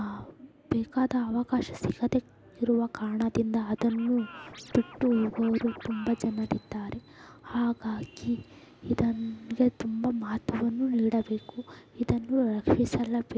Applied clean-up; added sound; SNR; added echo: none; Scratching (performance technique); 18 dB; none.